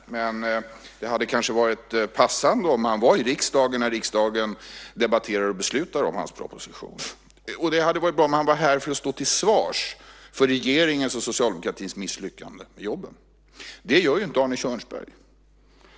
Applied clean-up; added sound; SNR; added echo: none; none; none; none.